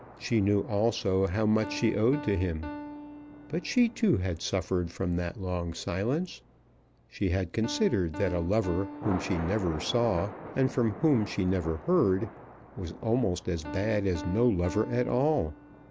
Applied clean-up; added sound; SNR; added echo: none; Piano + Thunder; 14 dB; none.